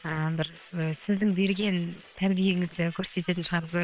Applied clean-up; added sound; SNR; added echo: neural separator model SepFormer WHAM!.